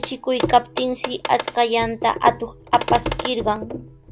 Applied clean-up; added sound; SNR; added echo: none; Clock; 6 dB; none.